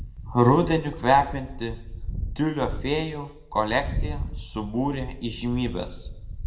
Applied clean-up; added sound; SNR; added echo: none; Wind; 7 dB; reverberation time 0.7 s.